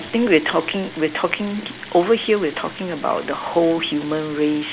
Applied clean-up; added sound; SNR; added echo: none; Sink (filling or washing) / Water tap, faucet; 18 dB; none.